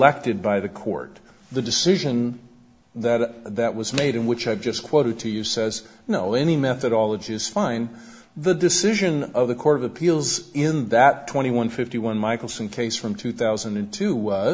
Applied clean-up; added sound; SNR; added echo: none; none; none; none.